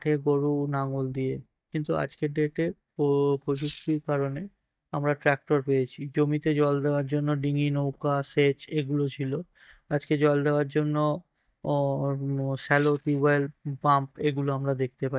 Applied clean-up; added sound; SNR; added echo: neural mask model DeepFilterNet 3.